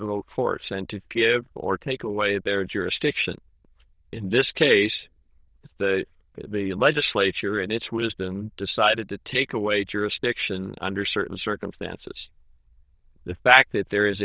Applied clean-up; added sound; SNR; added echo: neural diffusion model UNIVERSE++.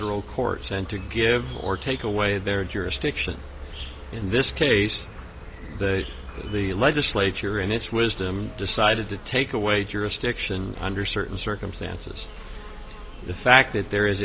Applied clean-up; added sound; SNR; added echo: none; Insect; 12 dB; none.